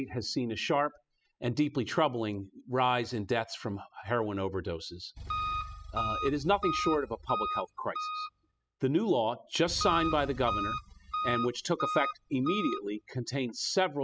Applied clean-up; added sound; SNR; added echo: classical method spectral subtraction.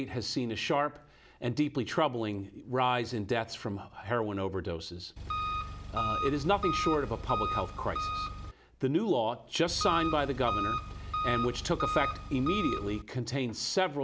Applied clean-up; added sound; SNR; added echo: none; Engine; 2 dB; none.